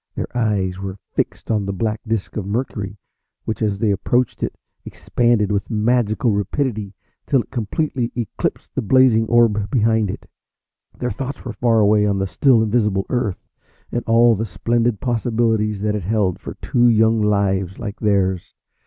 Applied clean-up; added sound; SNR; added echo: none; none; none; none.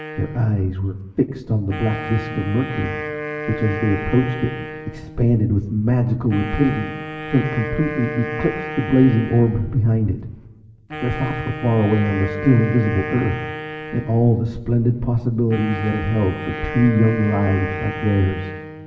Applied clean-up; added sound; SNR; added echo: none; Wind instrument, woodwind instrument; 10 dB; reverberation time 1.0 s.